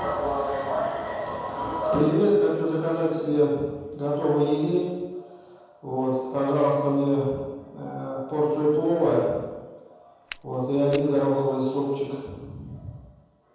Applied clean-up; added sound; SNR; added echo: none; Walk, footsteps; 20 dB; reverberation time 1.2 s.